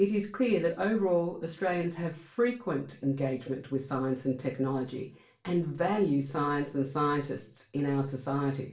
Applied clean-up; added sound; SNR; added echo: none; none; none; reverberation time 0.3 s.